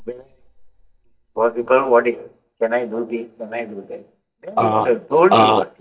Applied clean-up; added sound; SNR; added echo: neural mask model DeepFilterNet 3.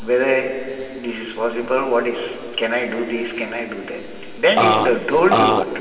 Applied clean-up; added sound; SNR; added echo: none; Burping, eructation; -5 dB; reverberation time 2.7 s.